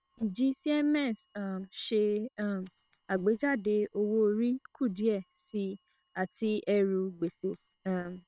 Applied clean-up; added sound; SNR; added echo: neural separator model SepFormer WHAM!.